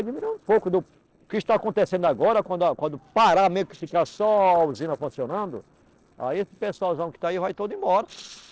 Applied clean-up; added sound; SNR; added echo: neural separator model SepFormer DNS4.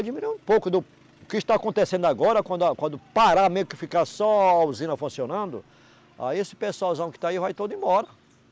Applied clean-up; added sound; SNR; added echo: none; none; none; none.